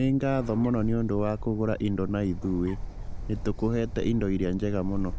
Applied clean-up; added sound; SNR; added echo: none; Bird; 7 dB; none.